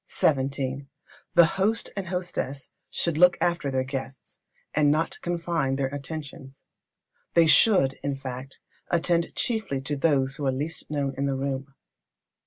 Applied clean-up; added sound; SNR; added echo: none; none; none; none.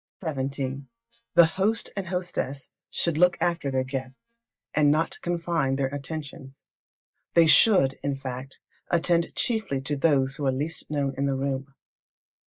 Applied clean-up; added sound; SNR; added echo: neural mask model DeepFilterNet 3.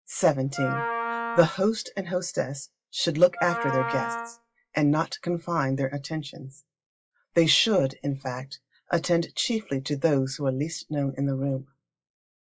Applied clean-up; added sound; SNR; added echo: classical method log-MMSE.